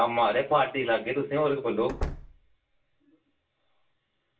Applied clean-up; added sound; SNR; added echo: none; Slam; 8 dB; reverberation time 0.3 s.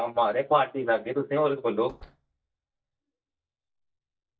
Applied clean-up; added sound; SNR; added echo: neural mask model DeepFilterNet 3.